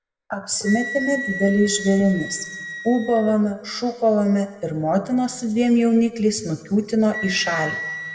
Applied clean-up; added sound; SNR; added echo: none; Wind instrument, woodwind instrument; 13 dB; reverberation time 1.2 s.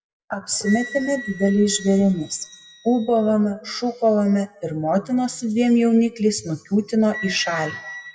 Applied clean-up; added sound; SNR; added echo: classical method WPE with log-MMSE.